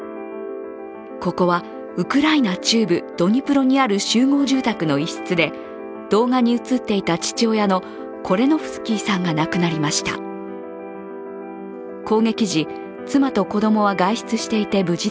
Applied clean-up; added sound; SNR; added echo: none; none; none; none.